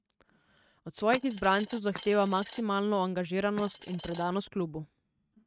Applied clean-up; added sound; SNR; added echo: neural mask model RNNoise.